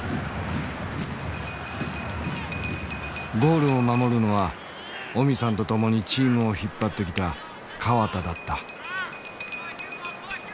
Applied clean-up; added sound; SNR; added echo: none; Bell; 17 dB; none.